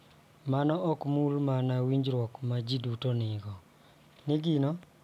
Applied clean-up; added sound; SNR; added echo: none; none; none; none.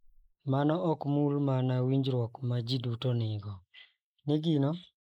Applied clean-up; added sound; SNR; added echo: neural mask model Resemble Enhance denoiser.